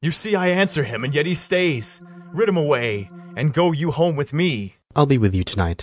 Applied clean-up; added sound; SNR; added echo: neural mask model RNNoise.